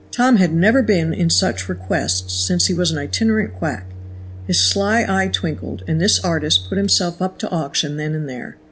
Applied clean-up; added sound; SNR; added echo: none; Microwave oven; 14 dB; none.